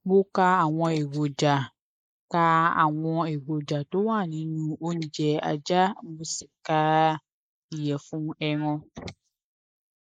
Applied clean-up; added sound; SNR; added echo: neural mask model Resemble Enhance denoiser.